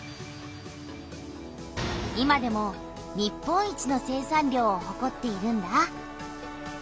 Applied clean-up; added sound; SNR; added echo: none; none; none; none.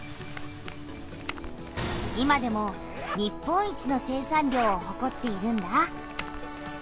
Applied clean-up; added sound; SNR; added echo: none; Zipper (clothing); 10 dB; none.